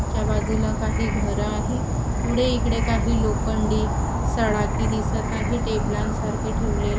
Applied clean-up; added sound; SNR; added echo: none; Insect / Frog; -4 dB; none.